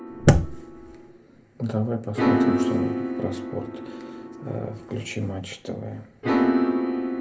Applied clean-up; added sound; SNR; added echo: none; Piano; -1 dB; reverberation time 0.3 s.